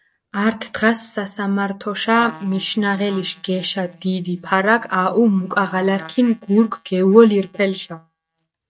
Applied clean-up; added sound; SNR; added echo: neural mask model DeepFilterNet 3.